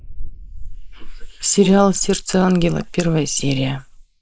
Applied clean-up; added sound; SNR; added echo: neural mask model Resemble Enhance denoiser.